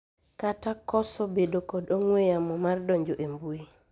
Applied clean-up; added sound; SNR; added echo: none; none; none; none.